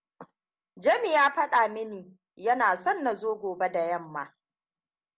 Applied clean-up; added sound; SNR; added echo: none; none; none; none.